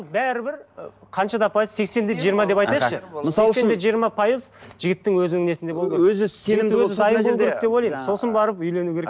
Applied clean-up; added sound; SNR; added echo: none; none; none; none.